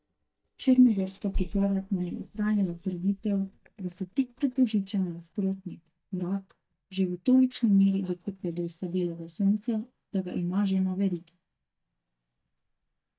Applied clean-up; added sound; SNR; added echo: neural mask model DeepFilterNet 3.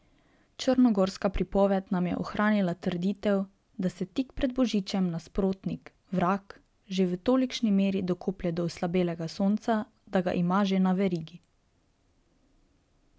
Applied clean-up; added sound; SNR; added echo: none; none; none; none.